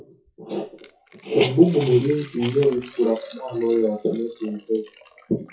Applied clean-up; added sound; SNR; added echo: classical method WPE with log-MMSE.